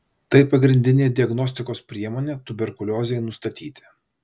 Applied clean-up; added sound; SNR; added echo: none; none; none; none.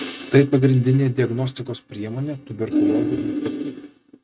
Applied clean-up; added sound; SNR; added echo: neural mask model RNNoise.